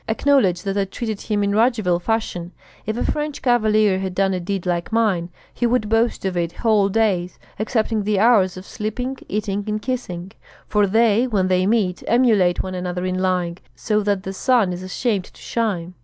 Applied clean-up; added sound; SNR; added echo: none; none; none; none.